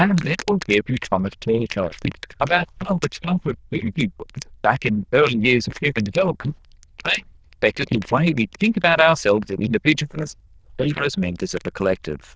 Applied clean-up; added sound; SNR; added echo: neural diffusion model UNIVERSE++.